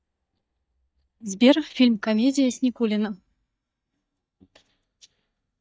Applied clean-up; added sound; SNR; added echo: neural mask model DeepFilterNet 3.